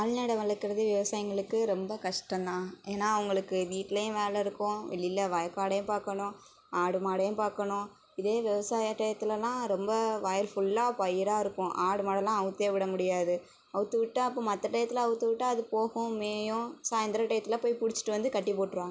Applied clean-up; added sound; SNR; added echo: none; none; none; none.